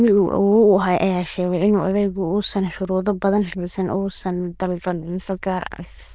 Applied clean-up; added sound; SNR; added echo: neural diffusion model UNIVERSE++.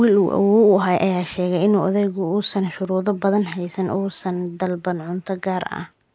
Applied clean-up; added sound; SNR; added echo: none; none; none; none.